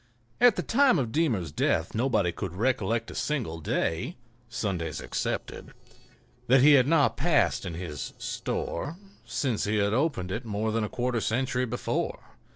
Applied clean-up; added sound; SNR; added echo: neural separator model SepFormer DNS4.